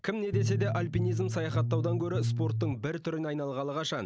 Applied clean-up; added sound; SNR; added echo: none; Bass guitar; -3 dB; none.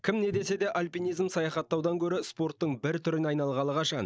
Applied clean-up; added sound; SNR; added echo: neural mask model DeepFilterNet 3.